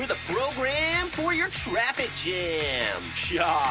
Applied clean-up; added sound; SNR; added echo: none; none; none; none.